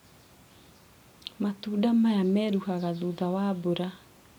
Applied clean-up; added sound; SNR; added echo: none; none; none; none.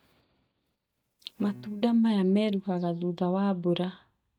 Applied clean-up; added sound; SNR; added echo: neural mask model DeepFilterNet 3.